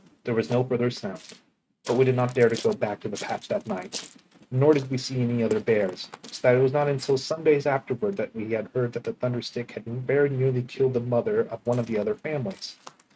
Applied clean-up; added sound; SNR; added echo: neural mask model RNNoise.